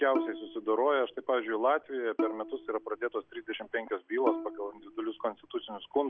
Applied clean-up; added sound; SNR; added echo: none; Bowed string instrument; 8 dB; none.